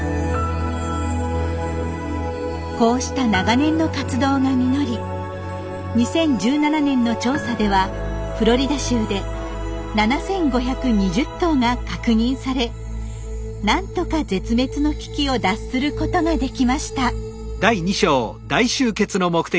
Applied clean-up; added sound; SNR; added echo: none; none; none; none.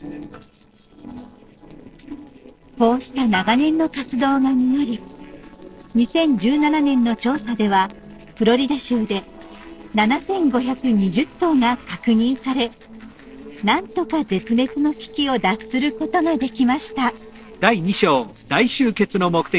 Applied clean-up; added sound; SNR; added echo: neural separator model SepFormer DNS4.